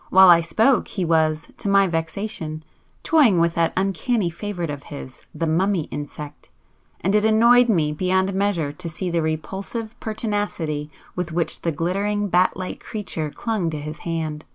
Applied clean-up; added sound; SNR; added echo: none; none; none; none.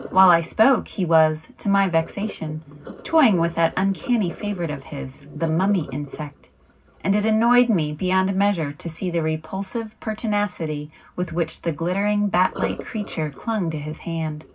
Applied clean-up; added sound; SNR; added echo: none; Sink (filling or washing); 18 dB; reverberation time 0.4 s.